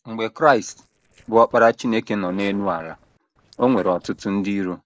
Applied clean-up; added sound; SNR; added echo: neural separator model SepFormer DNS4.